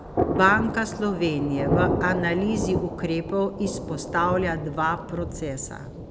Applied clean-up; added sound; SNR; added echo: none; Thunder; 4 dB; none.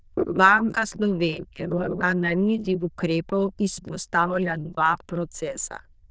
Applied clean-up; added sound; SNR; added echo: neural diffusion model UNIVERSE++.